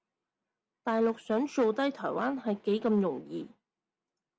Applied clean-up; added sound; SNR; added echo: none; none; none; none.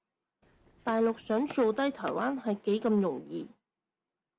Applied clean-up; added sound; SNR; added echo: none; Run; 18 dB; none.